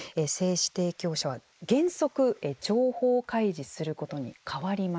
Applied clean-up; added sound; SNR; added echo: neural mask model Resemble Enhance denoiser.